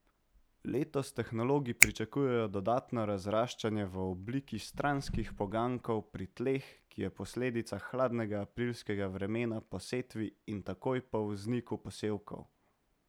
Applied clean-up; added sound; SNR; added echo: none; Finger snapping; -1 dB; none.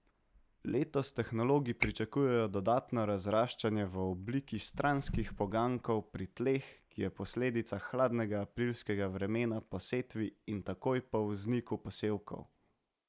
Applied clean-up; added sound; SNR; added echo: neural mask model Resemble Enhance denoiser.